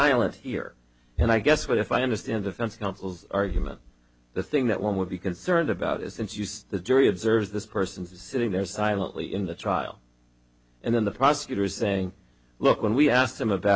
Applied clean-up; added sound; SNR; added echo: none; none; none; none.